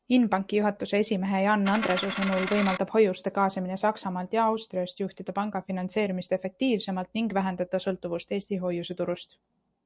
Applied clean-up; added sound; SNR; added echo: none; Coin (dropping); 5 dB; none.